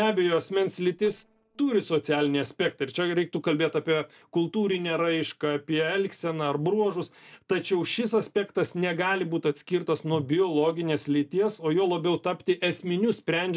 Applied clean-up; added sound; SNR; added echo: neural separator model SepFormer DNS4.